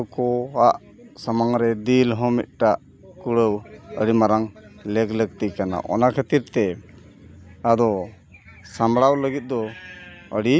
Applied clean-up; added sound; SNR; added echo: none; none; none; none.